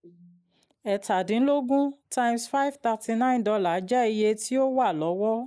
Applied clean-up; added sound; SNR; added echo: neural mask model Resemble Enhance denoiser.